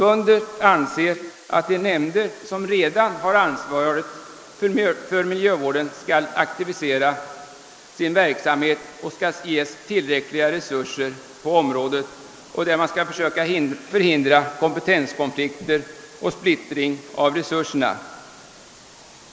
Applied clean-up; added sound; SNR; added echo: neural mask model Resemble Enhance denoiser.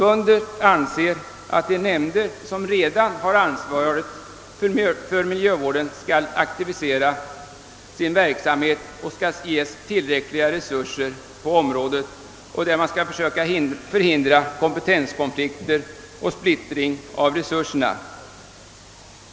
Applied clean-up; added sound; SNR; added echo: none; none; none; none.